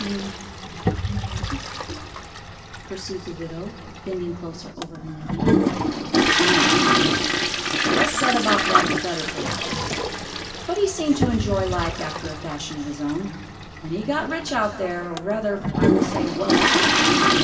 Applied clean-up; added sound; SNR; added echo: none; Toilet flush; -5 dB; reverberation time 2.2 s.